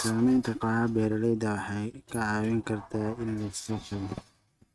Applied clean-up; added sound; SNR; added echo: neural mask model RNNoise.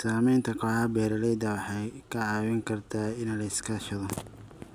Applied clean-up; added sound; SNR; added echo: none; none; none; none.